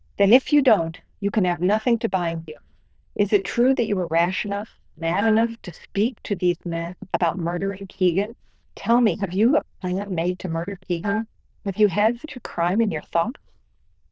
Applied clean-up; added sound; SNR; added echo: neural diffusion model UNIVERSE++.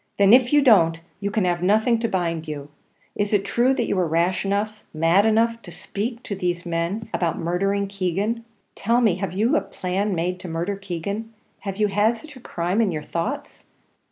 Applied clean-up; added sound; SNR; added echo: none; none; none; none.